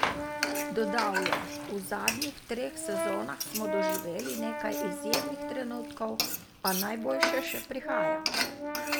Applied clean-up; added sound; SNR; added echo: none; Brass instrument + Frying (food); -2 dB; none.